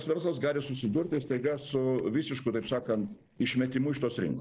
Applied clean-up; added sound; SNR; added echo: neural separator model SepFormer DNS4.